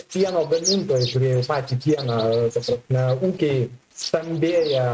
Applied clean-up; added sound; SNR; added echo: neural mask model RNNoise.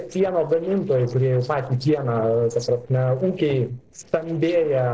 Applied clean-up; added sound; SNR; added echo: neural separator model SepFormer DNS4.